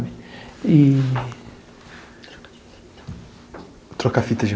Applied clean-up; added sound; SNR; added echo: none; none; none; none.